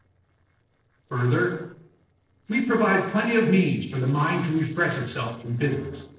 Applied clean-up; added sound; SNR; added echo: neural separator model SepFormer DNS4.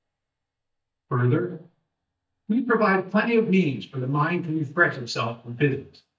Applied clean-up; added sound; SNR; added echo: neural mask model DeepFilterNet 3.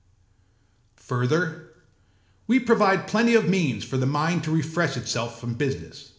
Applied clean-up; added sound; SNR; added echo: none; none; none; none.